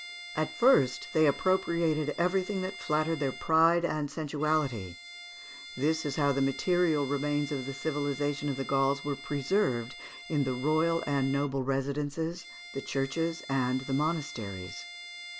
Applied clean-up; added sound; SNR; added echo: none; Bowed string instrument; 15 dB; none.